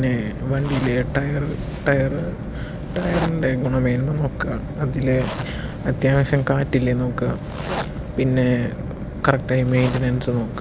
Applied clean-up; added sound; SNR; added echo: none; Zipper (clothing); 15 dB; none.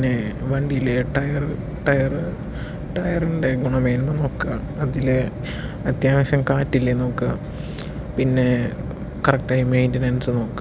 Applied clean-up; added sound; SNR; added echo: none; none; none; none.